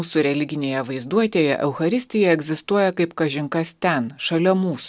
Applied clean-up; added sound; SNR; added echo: none; none; none; none.